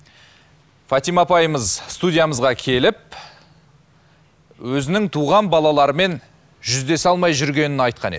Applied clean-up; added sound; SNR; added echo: none; none; none; none.